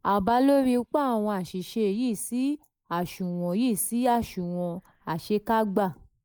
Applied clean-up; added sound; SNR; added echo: neural mask model Resemble Enhance denoiser.